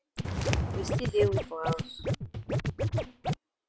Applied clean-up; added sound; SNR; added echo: none; Scratching (performance technique) + Walk, footsteps; -5 dB; none.